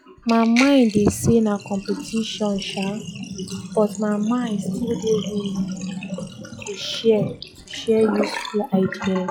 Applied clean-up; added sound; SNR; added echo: classical method log-MMSE.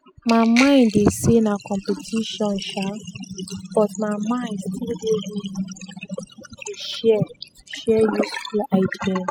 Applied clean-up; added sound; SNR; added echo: classical method spectral subtraction.